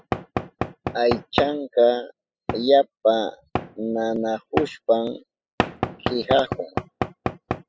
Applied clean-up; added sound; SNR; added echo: classical method spectral subtraction.